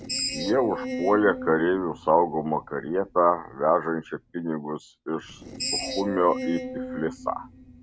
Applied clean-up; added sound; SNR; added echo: none; Screech; 9 dB; none.